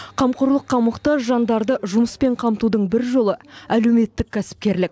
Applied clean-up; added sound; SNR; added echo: none; none; none; none.